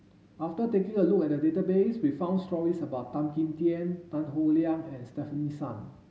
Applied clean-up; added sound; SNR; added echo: none; none; none; none.